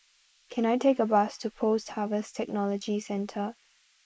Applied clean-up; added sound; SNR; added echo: neural mask model Resemble Enhance denoiser.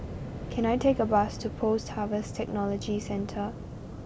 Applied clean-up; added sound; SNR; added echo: none; Waves, surf; 9 dB; none.